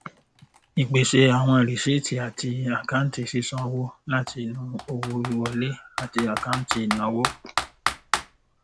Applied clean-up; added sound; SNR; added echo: none; Computer keyboard; 9 dB; none.